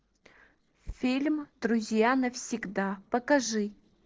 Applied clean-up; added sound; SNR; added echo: neural separator model SepFormer DNS4.